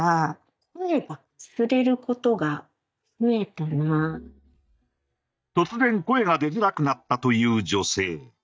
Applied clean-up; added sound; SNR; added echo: neural mask model DeepFilterNet 3.